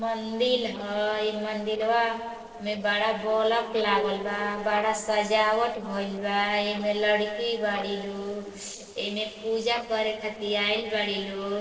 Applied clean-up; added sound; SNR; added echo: neural separator model SepFormer DNS4.